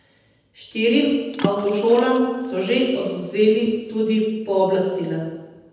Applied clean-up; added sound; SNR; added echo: none; Water / Splash, splatter; 13 dB; reverberation time 1.0 s.